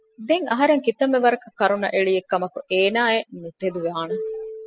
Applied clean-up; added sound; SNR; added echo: classical method spectral subtraction.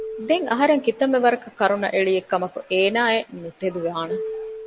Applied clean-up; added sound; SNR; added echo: none; Marimba, xylophone; 15 dB; none.